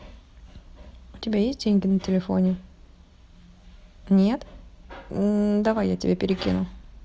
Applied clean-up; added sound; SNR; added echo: none; none; none; none.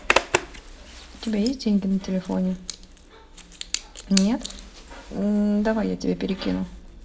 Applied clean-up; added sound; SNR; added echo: none; Zipper (clothing); 6 dB; reverberation time 0.4 s.